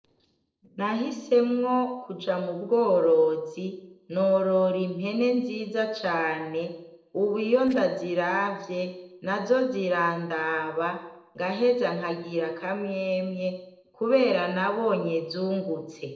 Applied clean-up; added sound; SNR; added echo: neural separator model SepFormer DNS4.